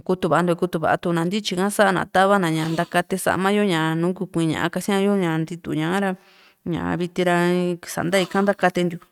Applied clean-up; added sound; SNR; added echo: neural mask model RNNoise.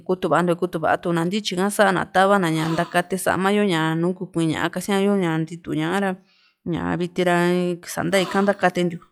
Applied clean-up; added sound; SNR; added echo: classical method log-MMSE.